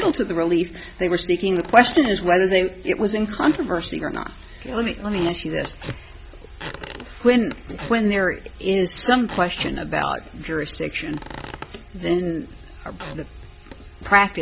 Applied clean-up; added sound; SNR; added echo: none; Squeak / Wood; 17 dB; none.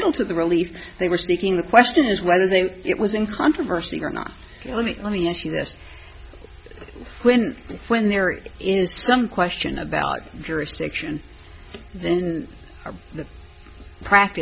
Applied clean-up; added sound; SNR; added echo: none; none; none; none.